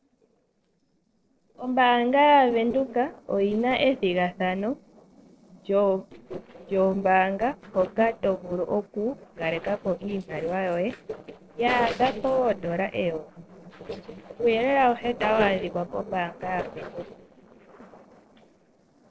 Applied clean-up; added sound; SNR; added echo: neural separator model SepFormer DNS4.